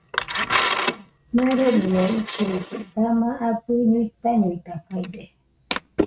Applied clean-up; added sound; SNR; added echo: neural mask model RNNoise.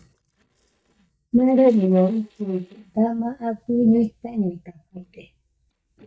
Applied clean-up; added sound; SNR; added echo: neural mask model DeepFilterNet 3.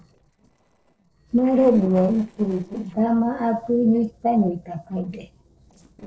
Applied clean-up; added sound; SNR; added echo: neural separator model SepFormer DNS4.